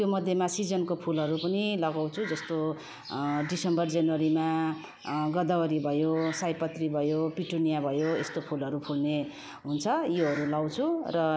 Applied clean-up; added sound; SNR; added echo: none; none; none; none.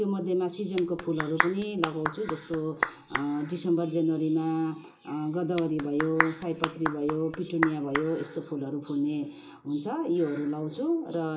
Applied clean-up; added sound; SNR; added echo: none; Clapping; 5 dB; reverberation time 0.2 s.